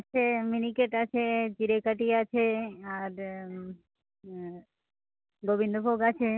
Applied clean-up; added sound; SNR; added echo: none; none; none; none.